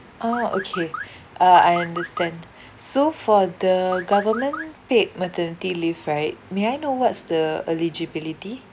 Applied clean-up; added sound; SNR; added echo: none; Car; 11 dB; none.